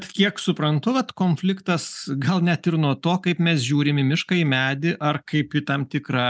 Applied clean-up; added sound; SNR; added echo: none; none; none; none.